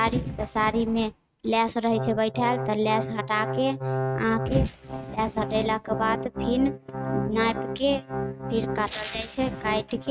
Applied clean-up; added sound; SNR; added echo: neural mask model RNNoise.